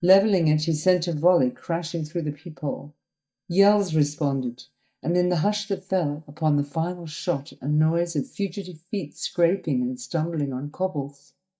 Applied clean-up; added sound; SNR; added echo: neural mask model DeepFilterNet 3.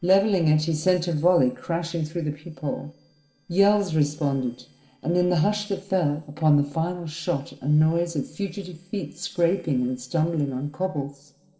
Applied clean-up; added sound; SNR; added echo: neural separator model SepFormer DNS4.